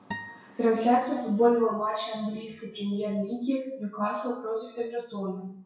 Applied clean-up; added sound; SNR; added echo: classical method WPE with log-MMSE.